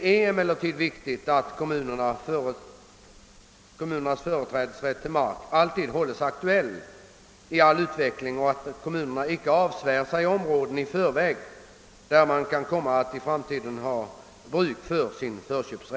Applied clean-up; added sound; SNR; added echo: none; none; none; none.